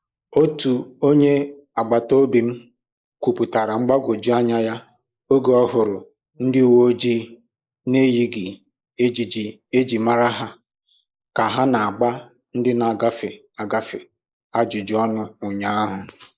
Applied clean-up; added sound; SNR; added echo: neural mask model Resemble Enhance denoiser.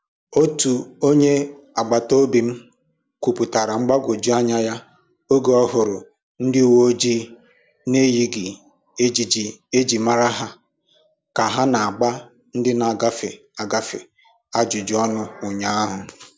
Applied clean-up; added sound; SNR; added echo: none; none; none; none.